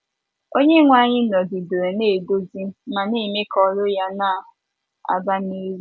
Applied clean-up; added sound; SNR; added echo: none; none; none; none.